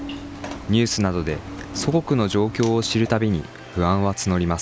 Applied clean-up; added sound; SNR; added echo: none; none; none; none.